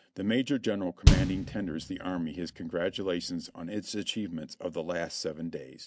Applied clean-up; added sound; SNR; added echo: none; Bass drum; -4 dB; none.